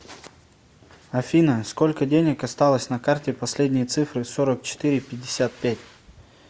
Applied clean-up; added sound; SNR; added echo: none; none; none; none.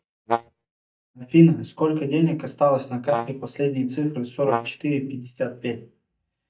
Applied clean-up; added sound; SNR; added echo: neural mask model DeepFilterNet 3.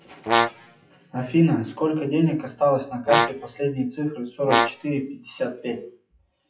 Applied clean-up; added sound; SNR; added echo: classical method WPE with log-MMSE.